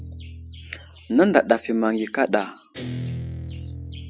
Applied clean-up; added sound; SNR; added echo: none; Guitar; 11 dB; none.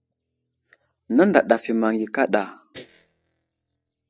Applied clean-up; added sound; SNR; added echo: neural mask model DeepFilterNet 3.